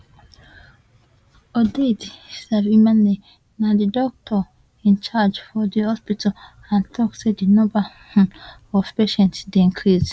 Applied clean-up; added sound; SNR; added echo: none; none; none; none.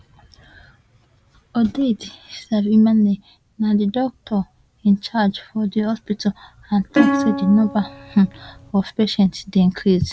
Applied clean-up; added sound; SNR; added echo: none; Plucked string instrument; 2 dB; none.